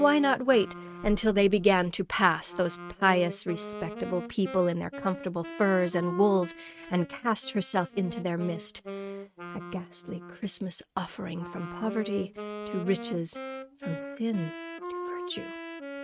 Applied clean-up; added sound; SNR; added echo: neural mask model RNNoise.